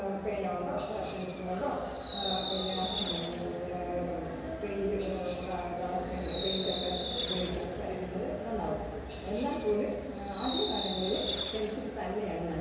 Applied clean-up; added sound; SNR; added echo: none; Fireworks; 0 dB; reverberation time 1.2 s.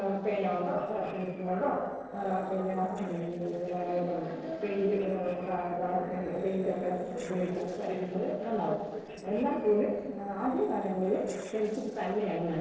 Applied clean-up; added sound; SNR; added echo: neural separator model SepFormer DNS4.